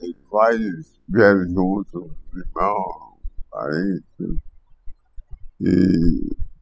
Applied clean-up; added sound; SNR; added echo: classical method spectral subtraction.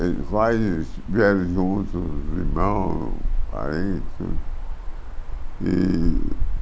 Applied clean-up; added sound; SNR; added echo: none; Cricket; -1 dB; none.